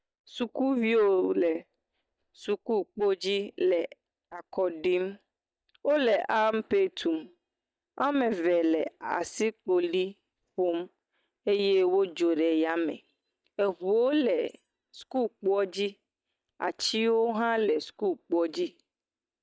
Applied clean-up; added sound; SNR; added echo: neural mask model DeepFilterNet 3.